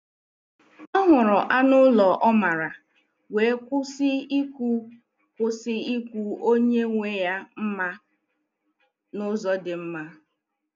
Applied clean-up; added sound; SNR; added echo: none; none; none; none.